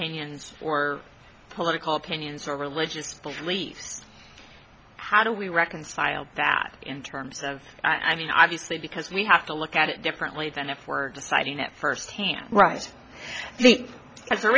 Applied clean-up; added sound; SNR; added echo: none; none; none; none.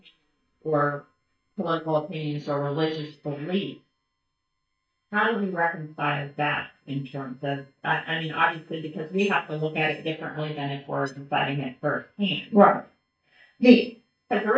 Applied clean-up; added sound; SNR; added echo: neural mask model DeepFilterNet 3.